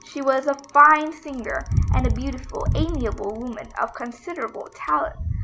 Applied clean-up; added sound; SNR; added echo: none; Bicycle; 4 dB; none.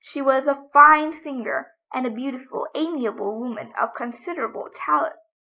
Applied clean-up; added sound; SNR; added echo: neural mask model Resemble Enhance denoiser.